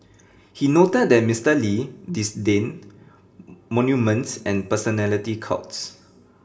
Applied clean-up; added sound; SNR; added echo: none; none; none; reverberation time 0.3 s.